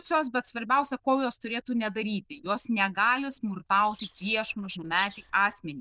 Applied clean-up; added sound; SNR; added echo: neural diffusion model UNIVERSE++.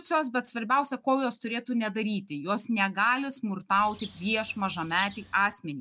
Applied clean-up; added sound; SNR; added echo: none; Bird; 18 dB; none.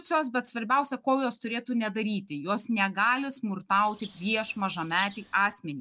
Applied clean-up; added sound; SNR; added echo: neural separator model SepFormer DNS4.